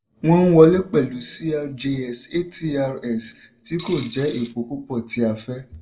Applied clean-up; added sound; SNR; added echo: none; Coin (dropping); 20 dB; reverberation time 0.3 s.